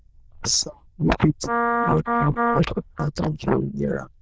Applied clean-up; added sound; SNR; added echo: neural diffusion model UNIVERSE++.